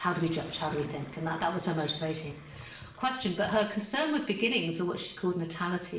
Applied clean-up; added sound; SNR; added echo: none; Sink (filling or washing); 19 dB; reverberation time 0.7 s.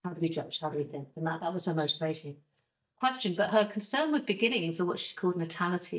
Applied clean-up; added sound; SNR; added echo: neural mask model DeepFilterNet 3.